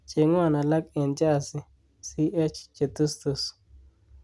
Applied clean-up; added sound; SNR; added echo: none; none; none; none.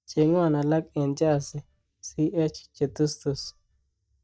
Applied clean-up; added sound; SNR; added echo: neural mask model DeepFilterNet 3.